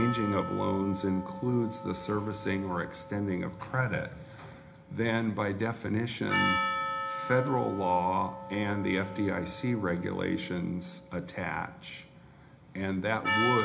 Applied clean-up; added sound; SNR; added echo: none; Percussion; 6 dB; reverberation time 0.4 s.